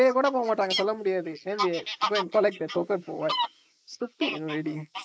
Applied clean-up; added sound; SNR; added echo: neural mask model Resemble Enhance denoiser.